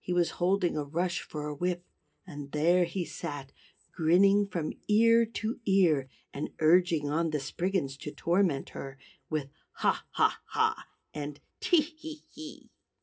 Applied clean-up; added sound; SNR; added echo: none; none; none; reverberation time 0.3 s.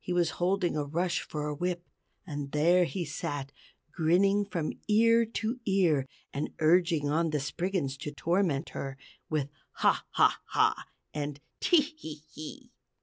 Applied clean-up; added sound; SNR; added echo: none; none; none; none.